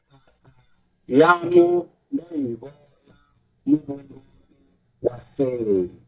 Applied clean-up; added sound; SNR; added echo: neural mask model DeepFilterNet 3.